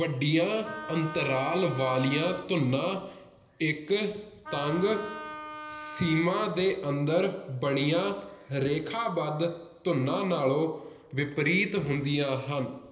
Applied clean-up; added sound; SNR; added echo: none; Wind instrument, woodwind instrument; 12 dB; reverberation time 1.4 s.